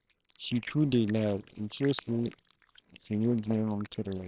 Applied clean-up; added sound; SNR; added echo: neural separator model SepFormer WHAMR!.